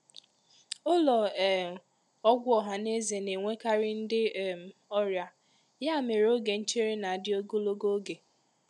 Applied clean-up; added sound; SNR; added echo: none; none; none; none.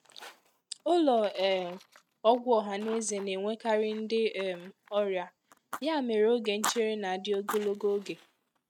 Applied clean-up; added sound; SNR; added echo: neural mask model RNNoise.